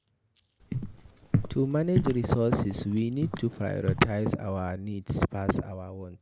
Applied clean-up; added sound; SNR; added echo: none; Walk, footsteps; 4 dB; none.